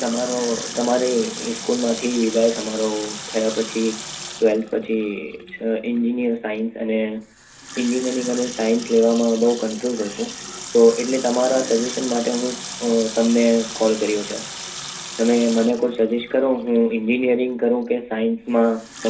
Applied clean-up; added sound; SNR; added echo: none; Sink (filling or washing) / Water tap, faucet; 13 dB; reverberation time 0.3 s.